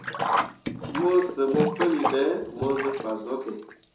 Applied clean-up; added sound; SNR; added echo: none; Sink (filling or washing); 4 dB; reverberation time 0.6 s.